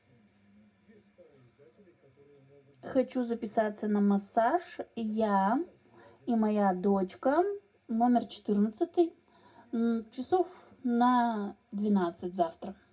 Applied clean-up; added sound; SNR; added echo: none; none; none; reverberation time 0.2 s.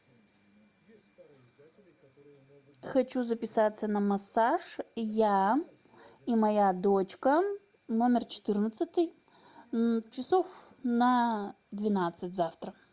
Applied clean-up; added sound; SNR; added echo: none; none; none; none.